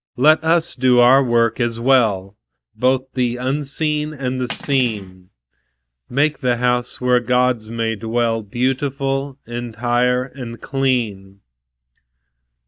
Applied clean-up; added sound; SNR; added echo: neural mask model DeepFilterNet 3.